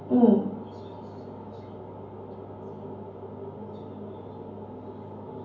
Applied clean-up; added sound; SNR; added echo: none; none; none; reverberation time 0.9 s.